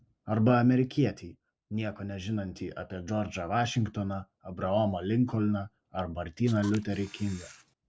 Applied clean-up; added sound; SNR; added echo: none; Camera; 20 dB; none.